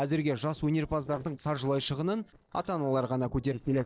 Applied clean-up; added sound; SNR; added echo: neural separator model SepFormer DNS4.